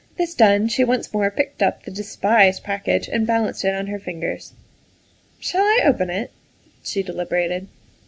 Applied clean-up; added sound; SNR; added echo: none; none; none; none.